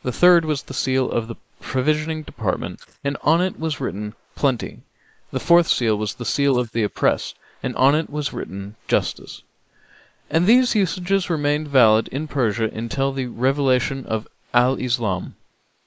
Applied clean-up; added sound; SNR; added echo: neural mask model Resemble Enhance denoiser.